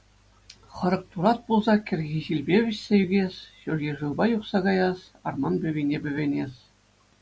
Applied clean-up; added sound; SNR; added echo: none; none; none; none.